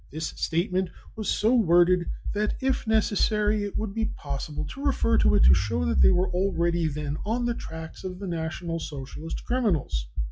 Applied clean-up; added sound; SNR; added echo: classical method log-MMSE.